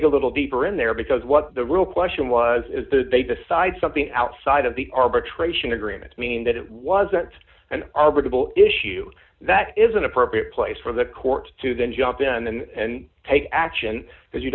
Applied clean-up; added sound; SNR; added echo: none; none; none; none.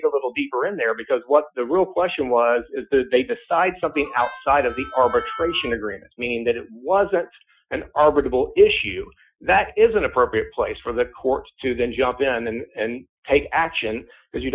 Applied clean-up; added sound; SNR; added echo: classical method Wiener filter.